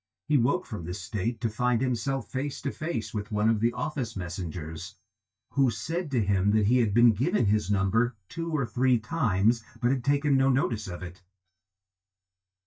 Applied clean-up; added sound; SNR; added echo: neural mask model DeepFilterNet 3.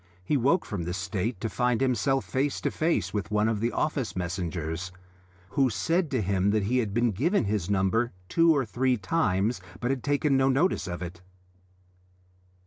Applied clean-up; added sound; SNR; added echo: none; none; none; none.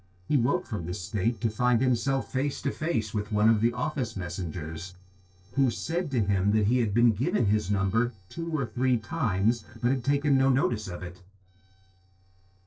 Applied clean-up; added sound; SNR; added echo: neural separator model SepFormer DNS4.